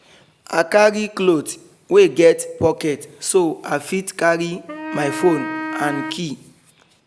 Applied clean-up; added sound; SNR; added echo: none; Wind instrument, woodwind instrument; 10 dB; none.